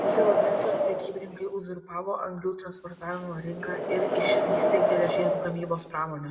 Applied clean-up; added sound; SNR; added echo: none; Wind; -4 dB; reverberation time 0.9 s.